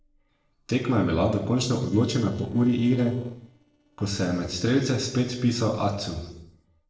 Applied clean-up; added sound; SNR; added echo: neural separator model SepFormer DNS4.